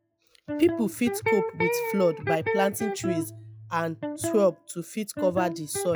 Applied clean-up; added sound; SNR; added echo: classical method log-MMSE.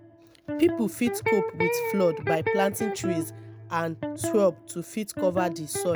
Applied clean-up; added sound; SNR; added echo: none; Electric guitar; 3 dB; none.